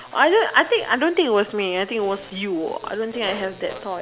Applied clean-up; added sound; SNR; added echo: none; none; none; none.